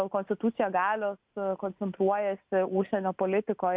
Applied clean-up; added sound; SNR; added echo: none; none; none; none.